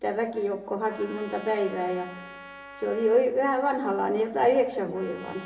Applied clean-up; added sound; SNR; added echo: none; Trumpet; 19 dB; reverberation time 0.8 s.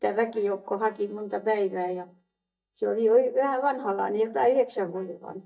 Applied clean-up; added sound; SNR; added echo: neural mask model DeepFilterNet 3.